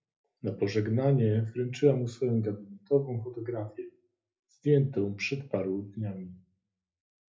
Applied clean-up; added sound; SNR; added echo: none; none; none; reverberation time 0.3 s.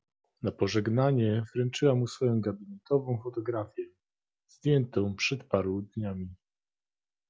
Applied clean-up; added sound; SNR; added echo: none; none; none; none.